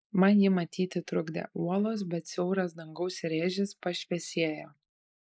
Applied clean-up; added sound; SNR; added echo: neural mask model Resemble Enhance denoiser.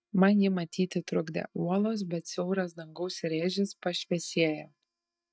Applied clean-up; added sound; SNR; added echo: neural mask model DeepFilterNet 3.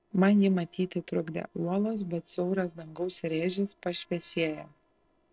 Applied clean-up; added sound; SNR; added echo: neural separator model SepFormer DNS4.